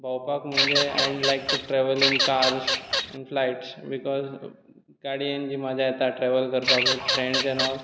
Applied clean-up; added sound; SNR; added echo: none; Bird vocalization, bird call, bird song / Fowl; -2 dB; none.